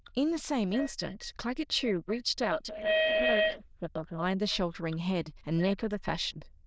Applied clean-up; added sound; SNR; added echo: neural diffusion model UNIVERSE++.